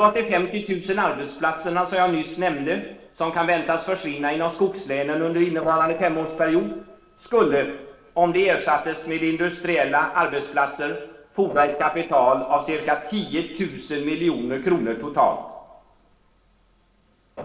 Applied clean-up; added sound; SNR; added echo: neural separator model SepFormer DNS4.